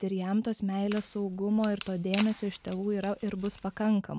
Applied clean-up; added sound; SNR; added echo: none; Wood; 16 dB; none.